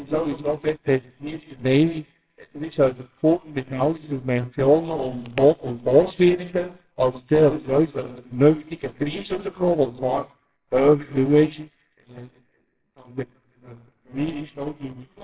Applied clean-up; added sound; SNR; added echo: neural separator model SepFormer WHAMR!.